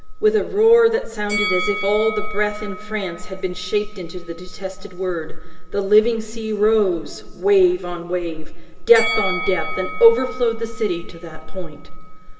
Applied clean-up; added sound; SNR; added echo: none; Bell; 13 dB; reverberation time 2.2 s.